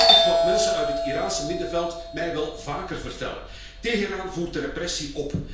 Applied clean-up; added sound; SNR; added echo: none; Doorbell; -4 dB; reverberation time 0.5 s.